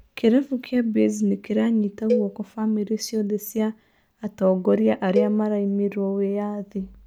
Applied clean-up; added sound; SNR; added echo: none; Cowbell; 8 dB; none.